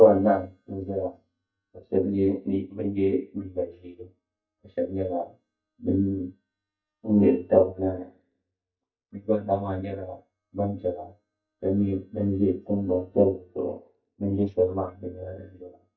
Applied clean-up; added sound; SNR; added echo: neural mask model DeepFilterNet 3.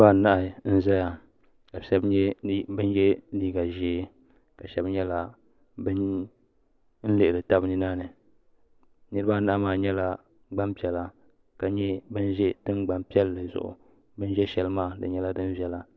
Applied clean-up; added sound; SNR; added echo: none; none; none; none.